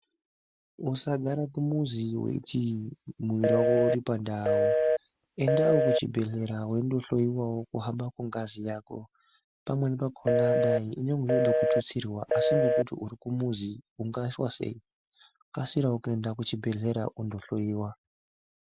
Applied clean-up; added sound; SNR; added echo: none; Telephone; -4 dB; none.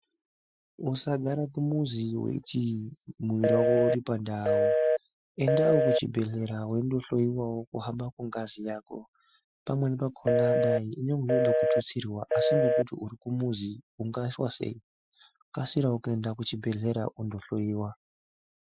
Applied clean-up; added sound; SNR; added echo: classical method Wiener filter.